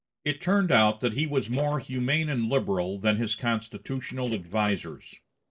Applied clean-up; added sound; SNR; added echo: neural separator model SepFormer DNS4.